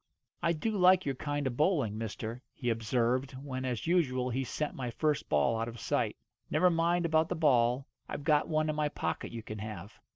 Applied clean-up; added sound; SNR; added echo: none; none; none; none.